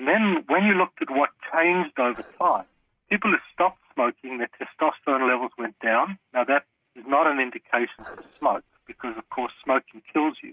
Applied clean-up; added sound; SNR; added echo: neural mask model RNNoise.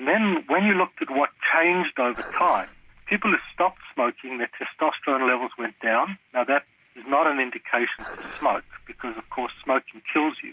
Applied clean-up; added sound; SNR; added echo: none; Dishes, pots, and pans; 18 dB; none.